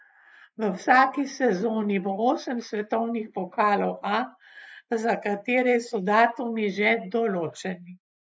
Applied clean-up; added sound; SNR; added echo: neural mask model Resemble Enhance denoiser.